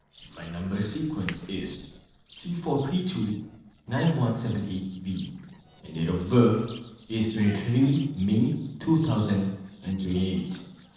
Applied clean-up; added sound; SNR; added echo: neural separator model SepFormer DNS4.